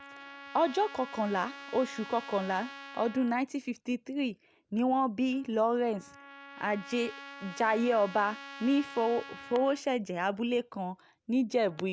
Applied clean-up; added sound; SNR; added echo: none; Trumpet; 17 dB; none.